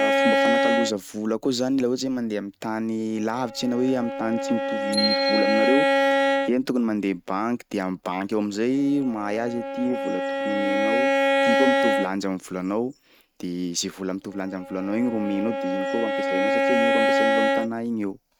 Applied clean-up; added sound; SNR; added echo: neural mask model RNNoise.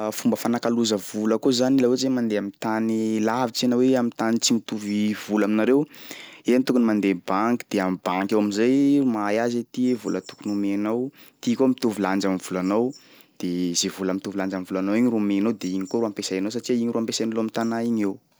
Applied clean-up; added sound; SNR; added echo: none; none; none; none.